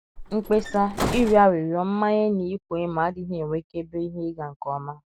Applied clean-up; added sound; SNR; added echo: none; Bus; 7 dB; none.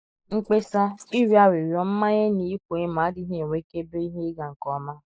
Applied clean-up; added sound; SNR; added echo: neural mask model Resemble Enhance denoiser.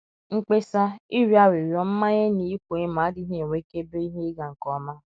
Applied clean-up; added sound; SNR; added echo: none; none; none; none.